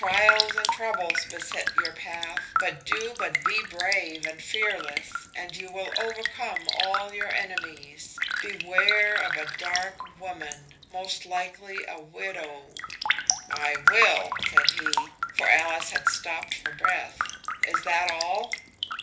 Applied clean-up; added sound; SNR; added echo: none; Raindrop; -1 dB; reverberation time 0.3 s.